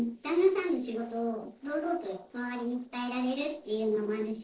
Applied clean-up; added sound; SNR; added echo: neural separator model SepFormer DNS4.